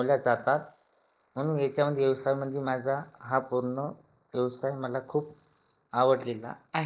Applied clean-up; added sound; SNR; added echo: neural mask model Resemble Enhance denoiser.